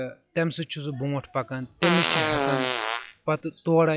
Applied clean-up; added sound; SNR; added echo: classical method log-MMSE.